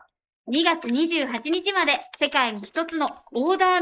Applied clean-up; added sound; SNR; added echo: neural mask model Resemble Enhance denoiser.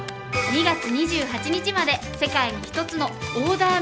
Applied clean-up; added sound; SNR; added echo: none; Wind instrument, woodwind instrument + Typing; 16 dB; none.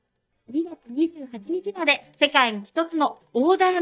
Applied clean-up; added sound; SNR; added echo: neural mask model DeepFilterNet 3.